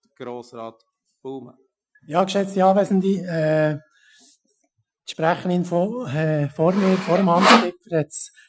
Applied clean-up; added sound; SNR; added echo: classical method Wiener filter.